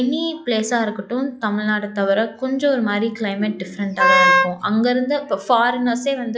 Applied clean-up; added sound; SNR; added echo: classical method log-MMSE.